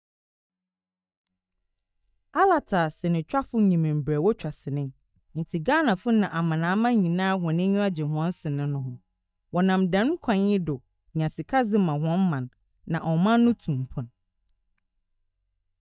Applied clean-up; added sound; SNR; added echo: neural mask model DeepFilterNet 3.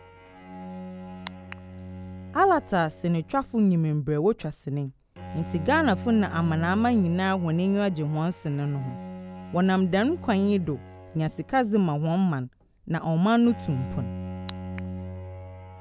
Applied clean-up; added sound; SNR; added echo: none; Bowed string instrument; 13 dB; none.